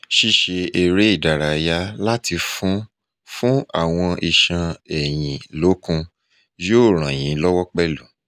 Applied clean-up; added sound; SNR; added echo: none; none; none; none.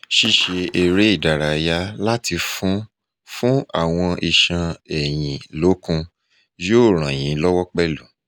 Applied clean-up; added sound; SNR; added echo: none; Skateboard; 19 dB; none.